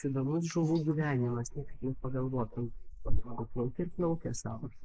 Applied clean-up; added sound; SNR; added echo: neural mask model Resemble Enhance denoiser.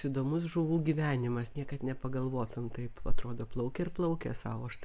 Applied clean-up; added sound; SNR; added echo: none; none; none; none.